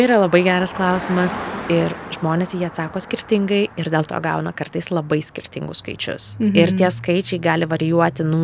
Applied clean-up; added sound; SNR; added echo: none; Car passing by; 15 dB; none.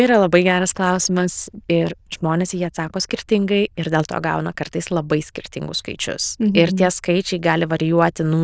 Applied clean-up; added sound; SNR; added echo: neural diffusion model UNIVERSE++.